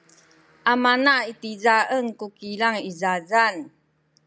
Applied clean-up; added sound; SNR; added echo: none; none; none; none.